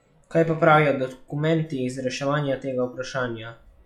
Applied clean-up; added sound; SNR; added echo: classical method log-MMSE.